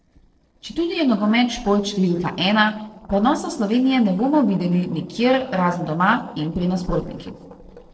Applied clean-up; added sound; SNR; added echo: neural separator model SepFormer DNS4.